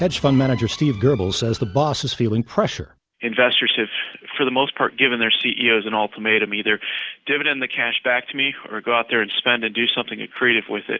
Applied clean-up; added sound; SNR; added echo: none; none; none; none.